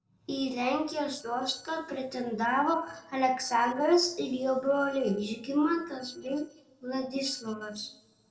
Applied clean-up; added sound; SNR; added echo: neural separator model SepFormer DNS4.